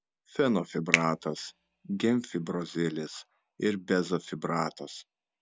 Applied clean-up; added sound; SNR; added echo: none; Finger snapping; 5 dB; none.